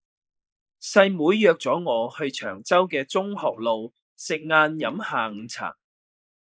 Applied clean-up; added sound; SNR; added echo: neural mask model Resemble Enhance denoiser.